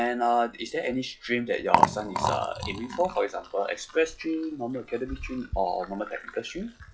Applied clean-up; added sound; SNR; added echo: classical method log-MMSE.